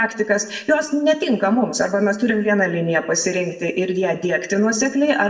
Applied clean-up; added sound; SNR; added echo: none; none; none; reverberation time 0.8 s.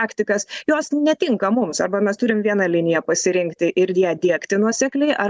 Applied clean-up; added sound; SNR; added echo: none; none; none; none.